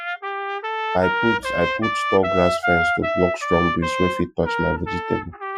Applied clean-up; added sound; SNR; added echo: classical method Wiener filter.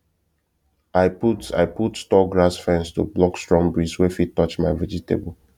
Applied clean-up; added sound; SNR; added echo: none; none; none; none.